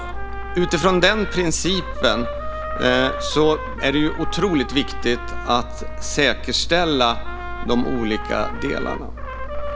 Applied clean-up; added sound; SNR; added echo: none; Engine + Trumpet; 4 dB; none.